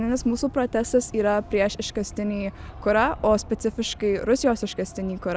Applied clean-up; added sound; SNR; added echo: none; none; none; none.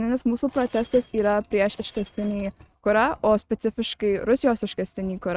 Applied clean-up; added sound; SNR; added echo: neural mask model RNNoise.